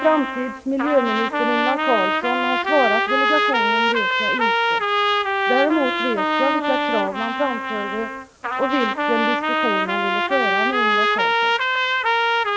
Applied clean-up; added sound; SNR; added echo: none; Trumpet; -4 dB; none.